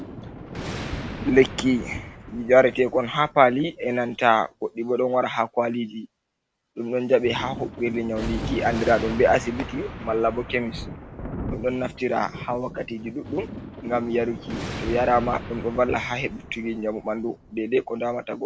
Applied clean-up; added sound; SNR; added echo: none; Thunder; 11 dB; none.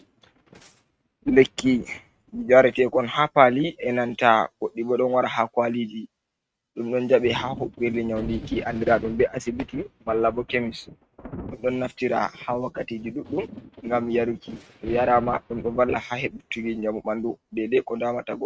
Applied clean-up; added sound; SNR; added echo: neural mask model RNNoise.